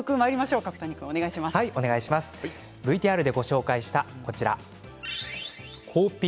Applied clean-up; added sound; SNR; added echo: none; none; none; none.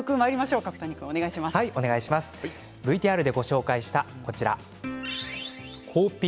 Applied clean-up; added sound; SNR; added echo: none; Plucked string instrument; 19 dB; none.